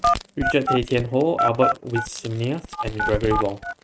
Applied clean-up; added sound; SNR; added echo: neural mask model RNNoise.